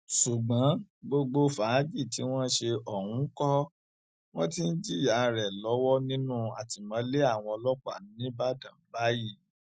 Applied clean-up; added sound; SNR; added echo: none; none; none; none.